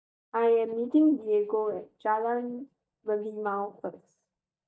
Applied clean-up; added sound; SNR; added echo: neural mask model DeepFilterNet 3.